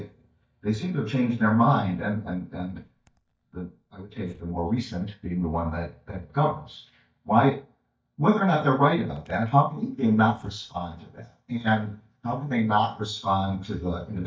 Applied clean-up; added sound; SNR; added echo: neural mask model DeepFilterNet 3.